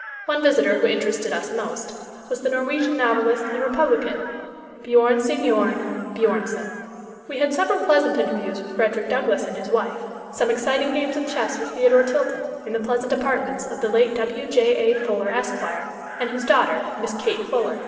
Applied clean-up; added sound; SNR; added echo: none; Chicken, rooster; 19 dB; reverberation time 2.8 s.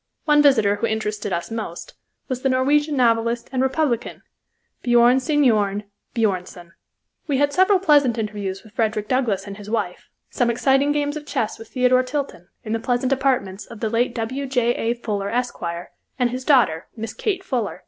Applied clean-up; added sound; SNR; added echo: none; none; none; none.